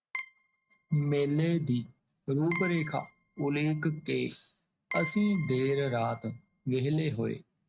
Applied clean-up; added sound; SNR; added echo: neural mask model RNNoise.